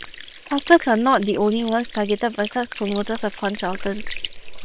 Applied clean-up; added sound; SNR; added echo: neural separator model SepFormer WHAM!.